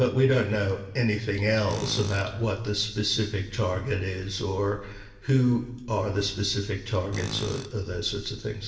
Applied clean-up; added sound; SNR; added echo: none; Tools; 12 dB; reverberation time 1.0 s.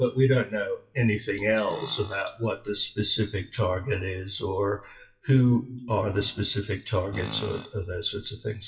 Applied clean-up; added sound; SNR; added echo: classical method WPE with log-MMSE.